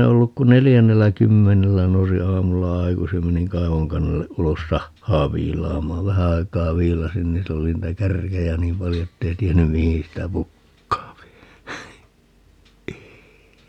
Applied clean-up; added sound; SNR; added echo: none; none; none; none.